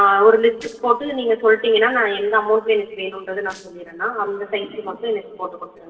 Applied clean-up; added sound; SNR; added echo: neural separator model SepFormer DNS4.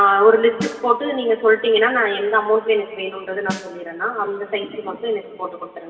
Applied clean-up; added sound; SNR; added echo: none; Snare drum; 17 dB; reverberation time 2.2 s.